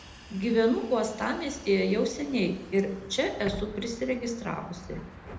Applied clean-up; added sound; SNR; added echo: none; Bus; 16 dB; reverberation time 0.7 s.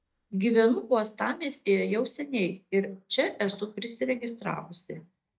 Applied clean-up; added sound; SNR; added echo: neural mask model DeepFilterNet 3.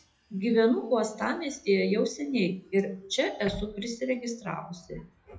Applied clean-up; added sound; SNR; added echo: classical method WPE with log-MMSE.